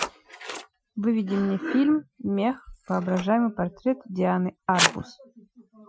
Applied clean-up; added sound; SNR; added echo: classical method Wiener filter.